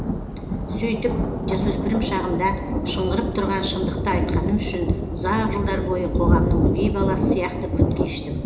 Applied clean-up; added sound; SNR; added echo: none; Thunder; -3 dB; reverberation time 0.8 s.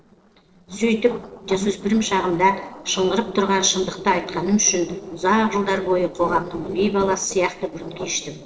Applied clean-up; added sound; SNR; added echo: neural separator model SepFormer DNS4.